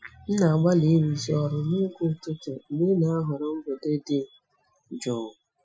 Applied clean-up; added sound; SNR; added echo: classical method Wiener filter.